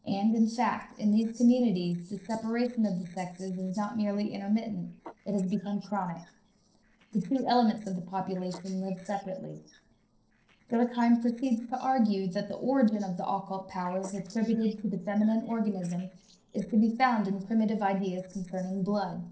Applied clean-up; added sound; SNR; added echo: neural separator model SepFormer DNS4.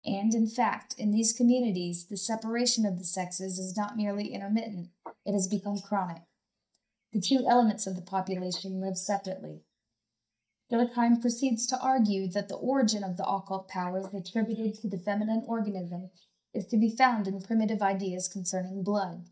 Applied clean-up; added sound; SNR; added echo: neural mask model DeepFilterNet 3.